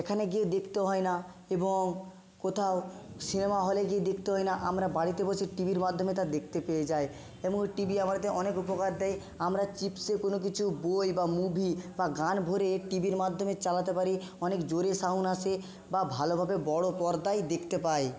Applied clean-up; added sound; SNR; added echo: none; none; none; none.